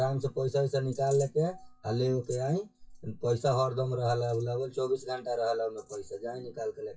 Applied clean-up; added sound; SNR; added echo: classical method WPE with log-MMSE.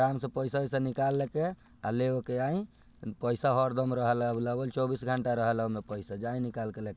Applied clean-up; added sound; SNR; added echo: none; none; none; none.